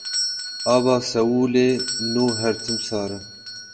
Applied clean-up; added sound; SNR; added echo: none; Doorbell; 8 dB; reverberation time 0.4 s.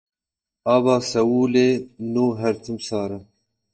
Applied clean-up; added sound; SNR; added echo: neural mask model DeepFilterNet 3.